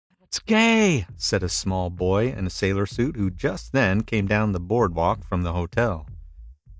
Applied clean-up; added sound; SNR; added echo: neural mask model DeepFilterNet 3.